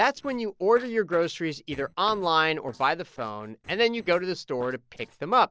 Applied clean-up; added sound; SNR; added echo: neural separator model SepFormer DNS4.